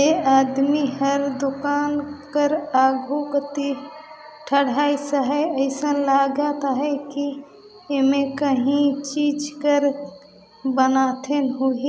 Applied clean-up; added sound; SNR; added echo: none; none; none; none.